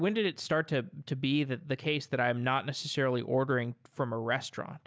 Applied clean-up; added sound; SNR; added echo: none; none; none; none.